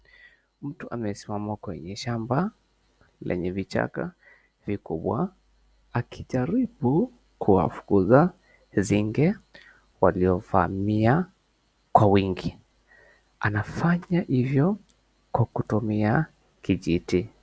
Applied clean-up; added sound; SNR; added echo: none; none; none; none.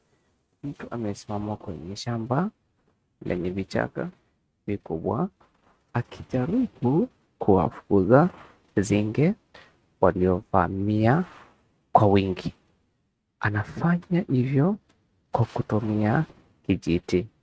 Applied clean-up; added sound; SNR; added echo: neural mask model RNNoise.